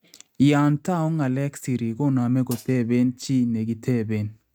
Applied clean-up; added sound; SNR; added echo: neural mask model RNNoise.